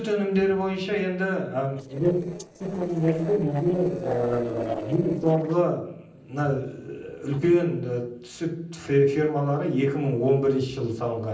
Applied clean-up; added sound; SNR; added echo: neural separator model SepFormer DNS4.